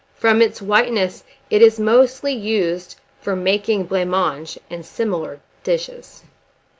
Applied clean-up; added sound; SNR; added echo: none; none; none; none.